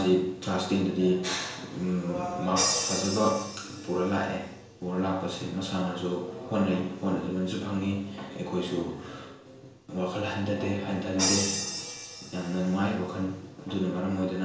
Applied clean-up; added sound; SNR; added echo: none; Crash cymbal; 9 dB; reverberation time 0.5 s.